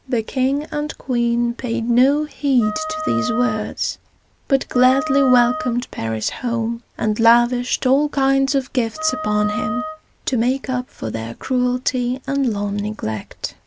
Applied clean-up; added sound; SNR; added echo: none; Wind instrument, woodwind instrument; 8 dB; none.